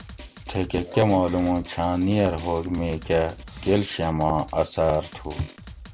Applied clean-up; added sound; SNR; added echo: none; Drum + Chink, clink; 18 dB; none.